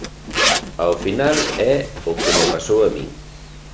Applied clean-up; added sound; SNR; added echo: none; Zipper (clothing); 2 dB; none.